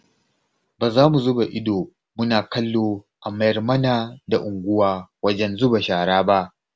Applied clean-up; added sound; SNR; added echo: none; none; none; none.